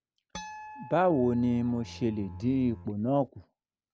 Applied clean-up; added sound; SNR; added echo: none; Harp + Bowed string instrument; 16 dB; none.